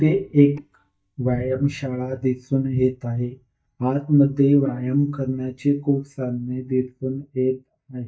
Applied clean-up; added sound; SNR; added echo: neural mask model DeepFilterNet 3.